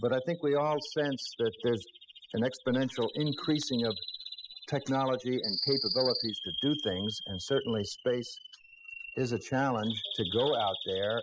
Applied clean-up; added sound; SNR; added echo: classical method spectral subtraction.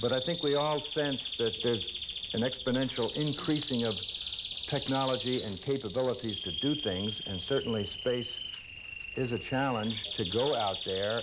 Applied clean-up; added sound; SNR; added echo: none; Bird vocalization, bird call, bird song; 5 dB; none.